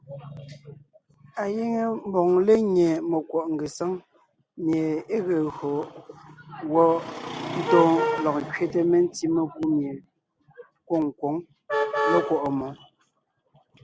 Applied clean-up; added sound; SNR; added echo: none; none; none; none.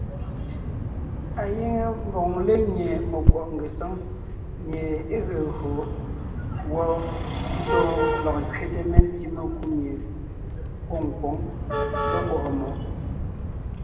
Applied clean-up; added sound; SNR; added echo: none; Bird vocalization, bird call, bird song; 0 dB; reverberation time 1.5 s.